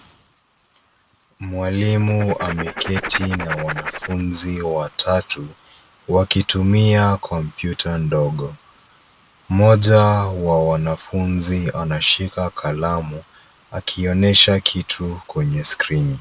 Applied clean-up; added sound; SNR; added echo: none; Writing; 9 dB; none.